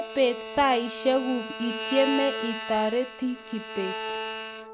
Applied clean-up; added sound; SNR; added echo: none; Bowed string instrument; 7 dB; none.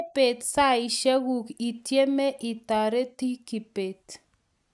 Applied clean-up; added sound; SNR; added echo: none; none; none; none.